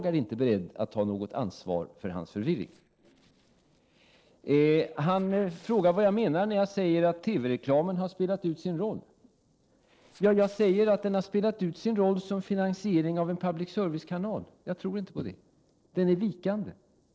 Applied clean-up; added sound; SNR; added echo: neural separator model SepFormer DNS4.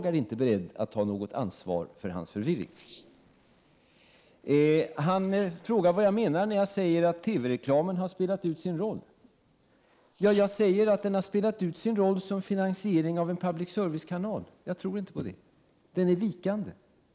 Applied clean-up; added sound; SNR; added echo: neural mask model Resemble Enhance denoiser.